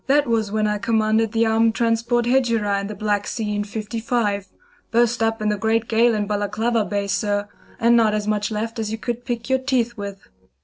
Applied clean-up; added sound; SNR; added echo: neural separator model SepFormer DNS4.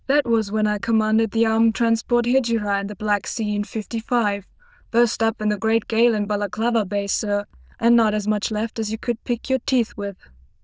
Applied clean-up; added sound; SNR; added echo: neural diffusion model UNIVERSE++.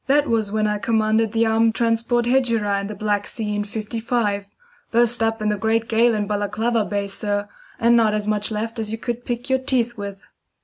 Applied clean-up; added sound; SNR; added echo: none; none; none; none.